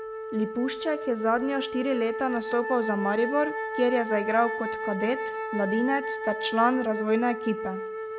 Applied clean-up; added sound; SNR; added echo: none; Wind instrument, woodwind instrument; 5 dB; none.